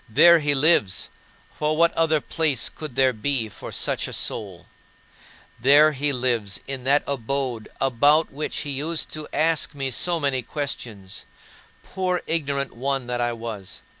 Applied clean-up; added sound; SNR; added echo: none; none; none; none.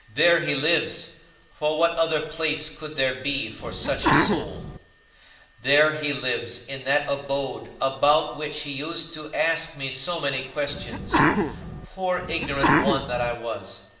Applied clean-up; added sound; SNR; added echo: none; Sneeze; -2 dB; reverberation time 1.0 s.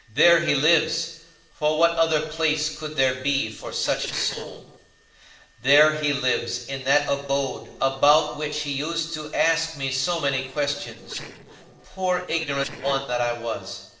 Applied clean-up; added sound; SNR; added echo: neural separator model SepFormer DNS4.